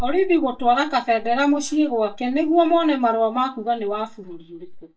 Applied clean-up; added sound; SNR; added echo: neural mask model DeepFilterNet 3.